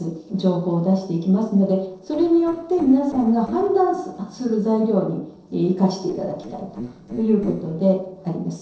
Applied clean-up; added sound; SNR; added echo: neural separator model SepFormer DNS4.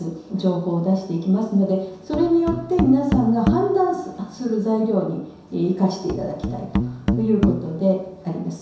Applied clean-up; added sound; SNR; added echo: none; Musical instrument; 4 dB; reverberation time 0.7 s.